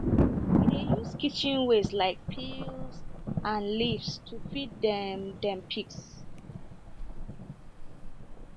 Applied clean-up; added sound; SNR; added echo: none; Thunder; -1 dB; none.